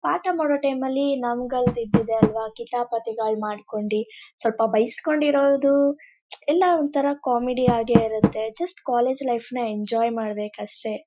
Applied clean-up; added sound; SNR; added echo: classical method Wiener filter.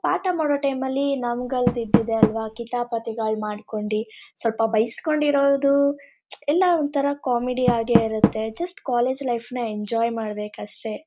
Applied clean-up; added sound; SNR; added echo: none; Door; 6 dB; none.